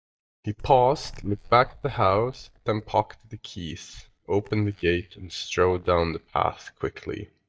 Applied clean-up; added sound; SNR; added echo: neural mask model DeepFilterNet 3.